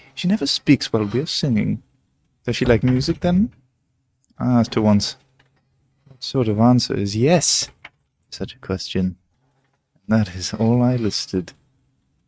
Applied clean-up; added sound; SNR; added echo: neural mask model RNNoise.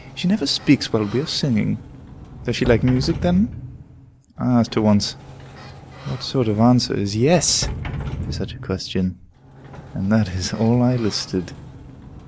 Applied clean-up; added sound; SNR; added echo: none; Sliding door; 12 dB; none.